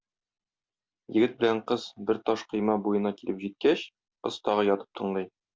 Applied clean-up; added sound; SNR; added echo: none; none; none; none.